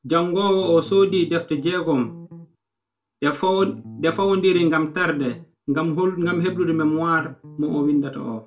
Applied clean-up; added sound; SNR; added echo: none; Bass guitar; 17 dB; reverberation time 0.2 s.